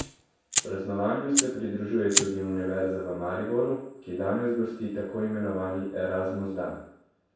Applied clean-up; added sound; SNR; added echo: none; Fire; 5 dB; reverberation time 0.7 s.